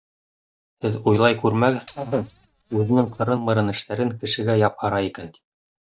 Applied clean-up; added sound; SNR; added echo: neural mask model DeepFilterNet 3.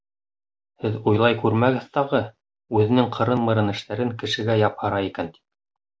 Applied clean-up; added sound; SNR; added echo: none; none; none; none.